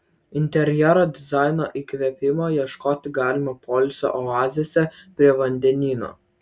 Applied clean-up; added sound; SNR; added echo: none; none; none; none.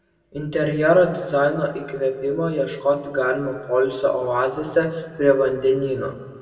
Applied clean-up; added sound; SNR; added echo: none; none; none; reverberation time 1.4 s.